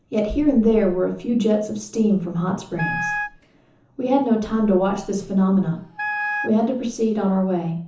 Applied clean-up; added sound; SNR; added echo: none; Wind instrument, woodwind instrument; 7 dB; reverberation time 0.7 s.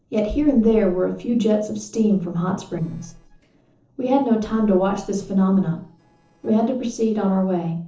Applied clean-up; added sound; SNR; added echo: neural separator model SepFormer DNS4.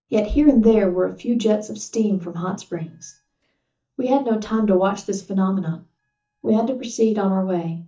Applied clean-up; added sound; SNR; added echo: neural mask model DeepFilterNet 3.